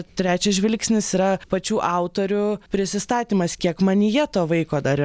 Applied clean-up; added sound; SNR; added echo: none; none; none; none.